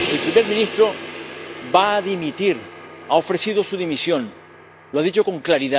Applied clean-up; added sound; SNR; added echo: none; Crash cymbal; 11 dB; none.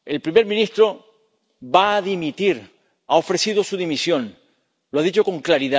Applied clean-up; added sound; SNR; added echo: none; none; none; none.